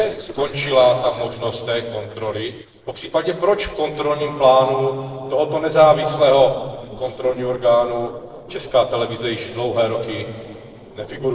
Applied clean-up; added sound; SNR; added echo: neural separator model SepFormer DNS4.